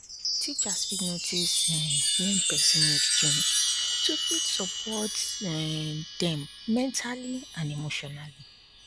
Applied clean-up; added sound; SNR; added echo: none; Chime; -3 dB; none.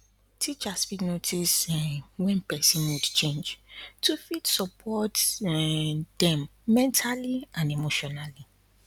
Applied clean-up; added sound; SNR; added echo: none; none; none; none.